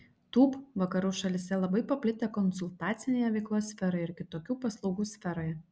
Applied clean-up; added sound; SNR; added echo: none; none; none; none.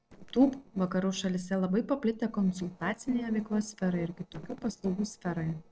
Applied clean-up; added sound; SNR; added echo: neural separator model SepFormer DNS4.